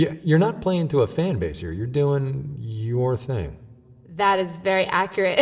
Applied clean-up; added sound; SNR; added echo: none; none; none; reverberation time 1.7 s.